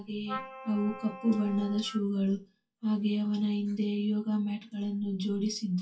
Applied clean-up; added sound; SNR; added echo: classical method WPE with log-MMSE.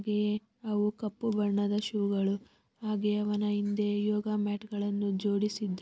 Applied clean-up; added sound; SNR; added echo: none; none; none; none.